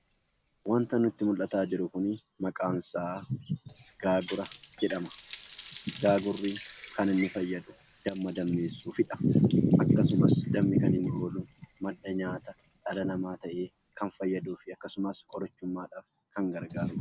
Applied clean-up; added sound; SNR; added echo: none; Water tap, faucet; 18 dB; none.